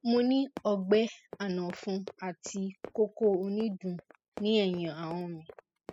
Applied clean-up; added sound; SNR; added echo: classical method spectral subtraction.